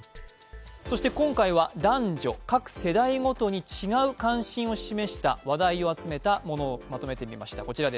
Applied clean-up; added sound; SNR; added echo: none; none; none; none.